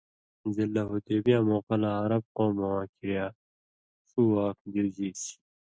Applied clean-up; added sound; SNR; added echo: none; none; none; none.